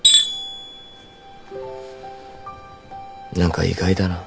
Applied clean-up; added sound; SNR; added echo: none; Tools; -2 dB; none.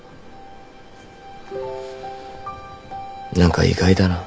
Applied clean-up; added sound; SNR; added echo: none; none; none; none.